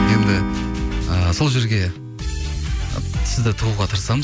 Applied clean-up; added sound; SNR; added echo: none; Acoustic guitar / Strum; 7 dB; none.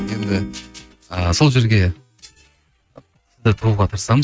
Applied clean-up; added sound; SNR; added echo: neural mask model RNNoise.